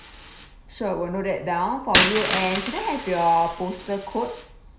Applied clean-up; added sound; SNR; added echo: none; Coin (dropping); 4 dB; reverberation time 0.5 s.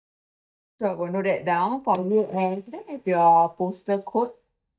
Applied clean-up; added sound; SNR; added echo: neural mask model DeepFilterNet 3.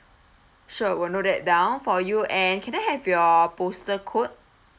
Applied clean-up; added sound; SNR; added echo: none; none; none; none.